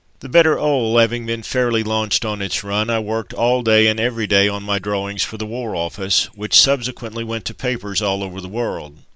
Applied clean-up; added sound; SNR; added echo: neural mask model Resemble Enhance denoiser.